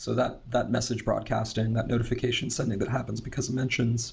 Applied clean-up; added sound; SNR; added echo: none; none; none; none.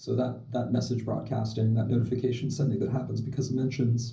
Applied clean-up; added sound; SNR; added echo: none; none; none; reverberation time 0.5 s.